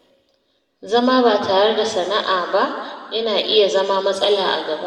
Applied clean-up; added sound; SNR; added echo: none; none; none; reverberation time 1.7 s.